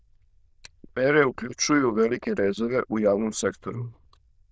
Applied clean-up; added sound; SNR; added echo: neural diffusion model UNIVERSE++.